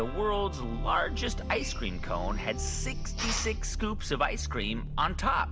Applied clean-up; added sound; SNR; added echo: none; Drill; 14 dB; none.